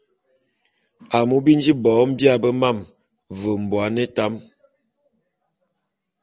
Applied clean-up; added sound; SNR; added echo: none; none; none; none.